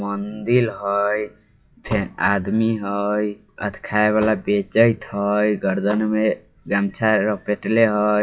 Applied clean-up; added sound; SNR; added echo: classical method WPE with log-MMSE.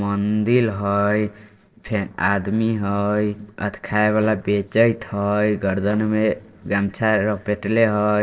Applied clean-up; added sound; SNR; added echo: neural separator model SepFormer DNS4.